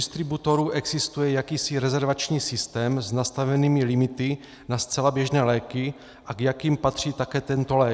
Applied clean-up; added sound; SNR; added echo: none; none; none; none.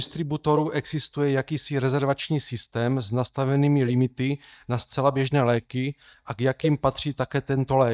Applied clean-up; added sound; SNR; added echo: neural mask model DeepFilterNet 3.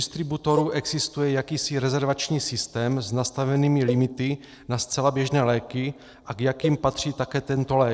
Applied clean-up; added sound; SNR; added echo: neural separator model SepFormer DNS4.